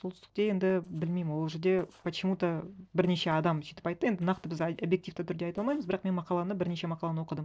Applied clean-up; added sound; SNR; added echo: neural separator model SepFormer DNS4.